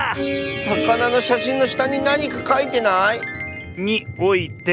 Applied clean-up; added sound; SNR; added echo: none; Thunder; 17 dB; none.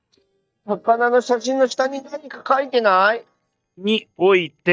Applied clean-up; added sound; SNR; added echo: neural mask model DeepFilterNet 3.